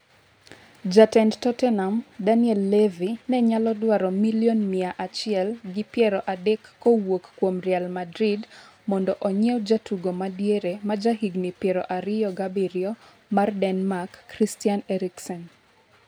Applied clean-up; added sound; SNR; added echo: none; none; none; none.